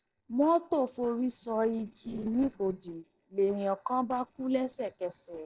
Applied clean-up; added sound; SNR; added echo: neural separator model SepFormer DNS4.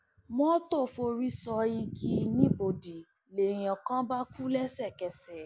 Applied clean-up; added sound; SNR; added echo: none; none; none; none.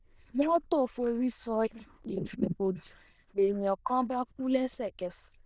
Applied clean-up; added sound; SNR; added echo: neural diffusion model UNIVERSE++.